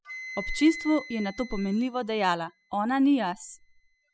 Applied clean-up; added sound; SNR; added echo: classical method spectral subtraction.